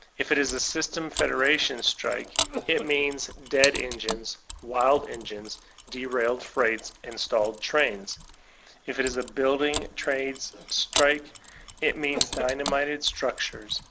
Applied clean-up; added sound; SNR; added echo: none; Mechanisms + Cough; 9 dB; none.